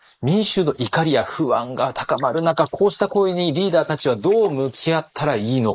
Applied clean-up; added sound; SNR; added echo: neural mask model Resemble Enhance denoiser.